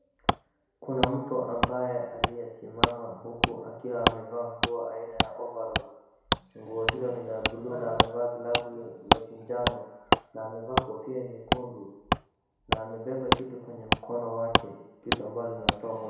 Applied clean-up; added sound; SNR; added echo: none; Wood; -4 dB; reverberation time 1.0 s.